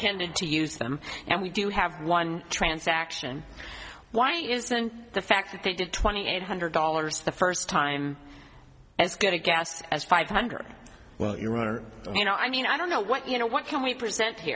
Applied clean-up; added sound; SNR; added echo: none; none; none; none.